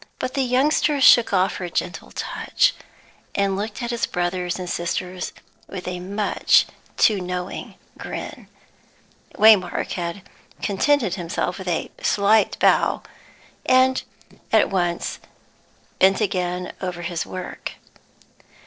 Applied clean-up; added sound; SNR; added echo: neural separator model SepFormer DNS4.